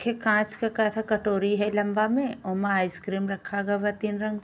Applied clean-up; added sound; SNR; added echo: none; none; none; none.